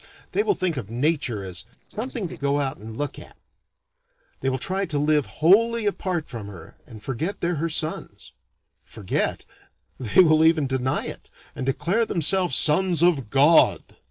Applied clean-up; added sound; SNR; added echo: neural separator model SepFormer DNS4.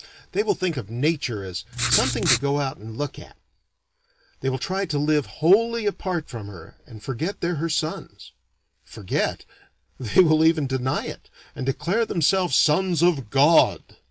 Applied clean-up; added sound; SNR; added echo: none; Writing; 1 dB; none.